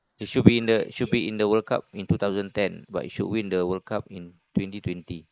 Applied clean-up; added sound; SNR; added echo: neural mask model Resemble Enhance denoiser.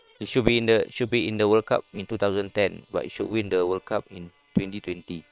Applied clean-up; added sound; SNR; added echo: neural separator model SepFormer WHAM!.